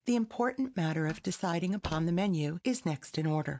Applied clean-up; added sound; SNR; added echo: neural mask model RNNoise.